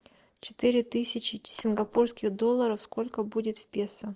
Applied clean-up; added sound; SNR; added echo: neural separator model SepFormer DNS4.